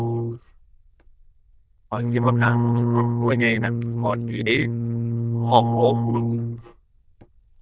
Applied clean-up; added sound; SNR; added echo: neural diffusion model UNIVERSE++.